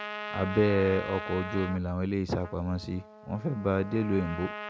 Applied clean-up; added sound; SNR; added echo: none; Trumpet; 11 dB; none.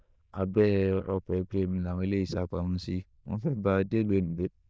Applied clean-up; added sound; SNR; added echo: neural diffusion model UNIVERSE++.